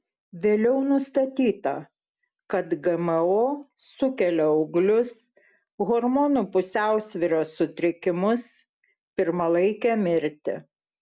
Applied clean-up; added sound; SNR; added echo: none; none; none; none.